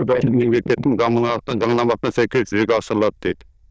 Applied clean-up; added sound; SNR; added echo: neural diffusion model UNIVERSE++.